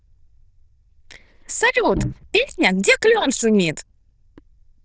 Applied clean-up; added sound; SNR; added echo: neural diffusion model UNIVERSE++.